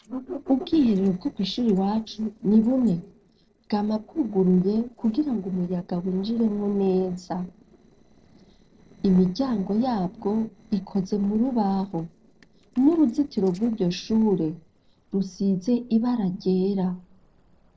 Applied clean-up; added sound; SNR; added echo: neural separator model SepFormer DNS4.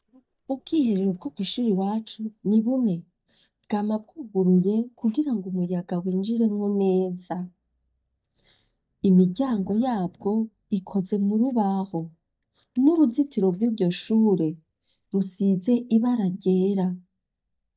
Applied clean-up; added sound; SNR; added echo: neural mask model DeepFilterNet 3.